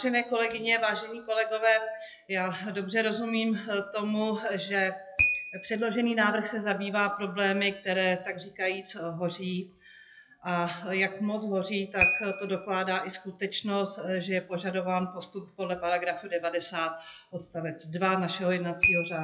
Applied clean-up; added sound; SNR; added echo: classical method WPE with log-MMSE.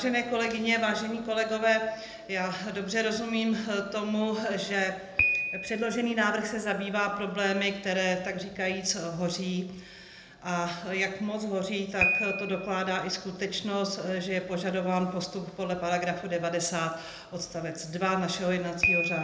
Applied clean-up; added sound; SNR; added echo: none; Piano; 8 dB; reverberation time 0.7 s.